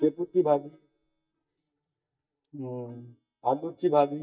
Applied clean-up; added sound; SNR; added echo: neural mask model DeepFilterNet 3.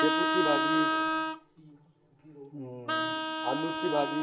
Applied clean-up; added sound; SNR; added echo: none; Vehicle horn, car horn, honking; -3 dB; reverberation time 1.6 s.